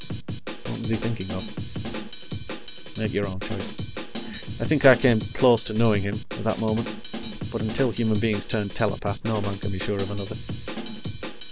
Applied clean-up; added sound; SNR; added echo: none; Drum kit; 9 dB; none.